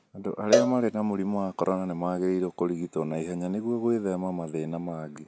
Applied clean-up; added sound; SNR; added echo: none; Cowbell; 2 dB; none.